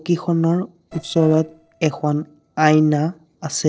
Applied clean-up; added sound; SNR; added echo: neural separator model SepFormer DNS4.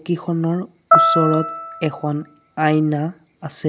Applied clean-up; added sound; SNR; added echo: none; Piano; -1 dB; none.